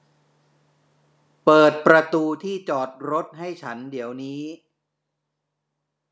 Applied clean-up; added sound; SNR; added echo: none; none; none; none.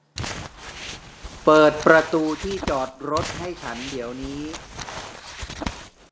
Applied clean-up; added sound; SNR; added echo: none; Crumpling, crinkling; 11 dB; none.